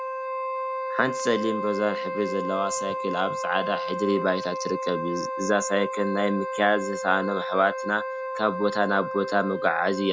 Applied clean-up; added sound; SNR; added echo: none; Wind instrument, woodwind instrument; 4 dB; none.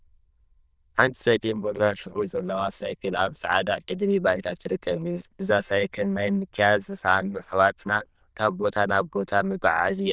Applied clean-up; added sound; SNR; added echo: neural diffusion model UNIVERSE++.